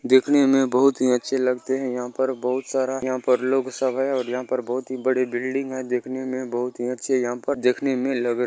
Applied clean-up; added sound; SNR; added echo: none; none; none; none.